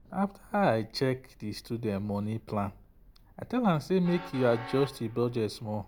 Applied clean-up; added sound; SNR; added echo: none; Train; 19 dB; none.